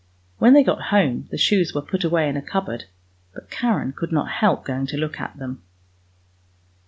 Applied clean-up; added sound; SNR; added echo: none; none; none; none.